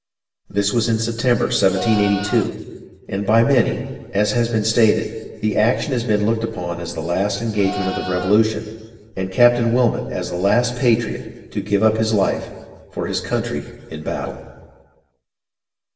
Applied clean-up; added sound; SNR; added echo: none; Livestock, farm animals, working animals; 11 dB; reverberation time 1.4 s.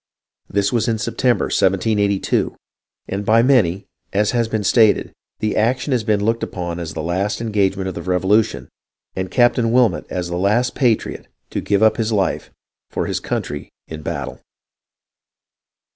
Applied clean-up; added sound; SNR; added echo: none; none; none; none.